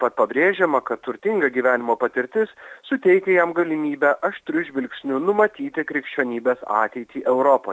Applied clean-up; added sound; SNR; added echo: none; none; none; none.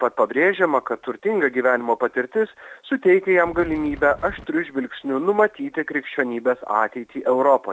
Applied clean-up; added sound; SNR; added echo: none; Wind; 17 dB; none.